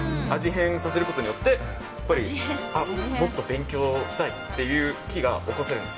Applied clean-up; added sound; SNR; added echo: none; none; none; none.